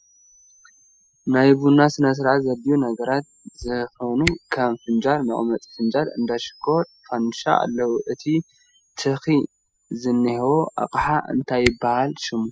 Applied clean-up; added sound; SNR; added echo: classical method spectral subtraction.